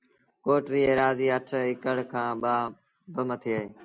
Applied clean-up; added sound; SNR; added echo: none; none; none; none.